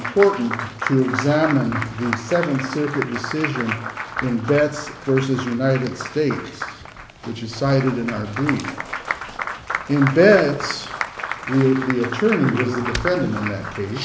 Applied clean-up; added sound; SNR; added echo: none; Applause; 8 dB; none.